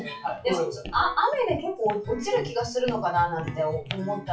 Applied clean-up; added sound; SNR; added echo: classical method WPE with log-MMSE.